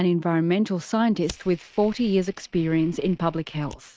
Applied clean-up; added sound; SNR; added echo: neural mask model RNNoise.